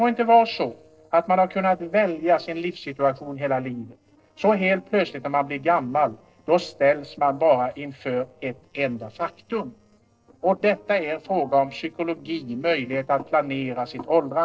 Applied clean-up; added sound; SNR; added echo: neural separator model SepFormer DNS4.